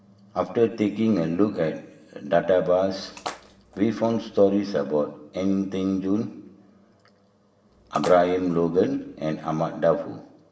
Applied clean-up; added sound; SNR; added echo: none; Splash, splatter; 18 dB; reverberation time 0.8 s.